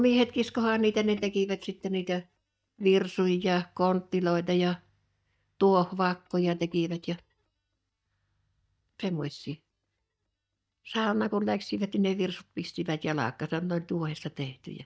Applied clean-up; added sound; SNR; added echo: neural mask model DeepFilterNet 3.